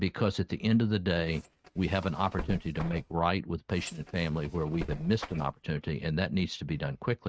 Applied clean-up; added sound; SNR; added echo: neural mask model RNNoise.